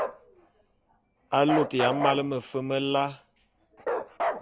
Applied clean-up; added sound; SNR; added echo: none; Bark; 5 dB; none.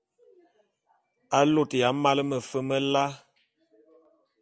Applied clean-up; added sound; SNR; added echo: none; none; none; none.